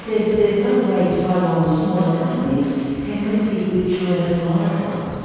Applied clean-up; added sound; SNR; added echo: none; Drum / Drum kit; 17 dB; reverberation time 2.2 s.